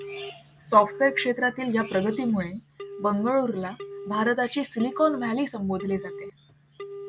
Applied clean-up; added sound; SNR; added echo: none; Telephone; 14 dB; none.